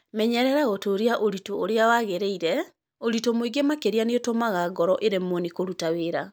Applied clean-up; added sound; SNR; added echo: none; none; none; none.